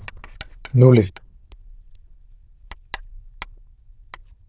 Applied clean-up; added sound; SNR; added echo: neural diffusion model UNIVERSE++.